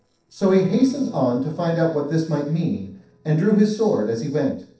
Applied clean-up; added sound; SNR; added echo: neural separator model SepFormer DNS4.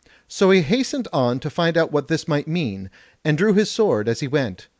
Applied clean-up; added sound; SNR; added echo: none; none; none; none.